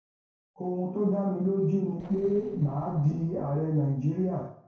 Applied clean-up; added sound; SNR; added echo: neural separator model SepFormer DNS4.